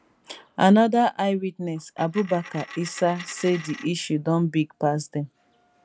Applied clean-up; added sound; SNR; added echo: none; Coin (dropping); 16 dB; none.